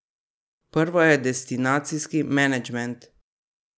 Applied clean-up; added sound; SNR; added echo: none; none; none; none.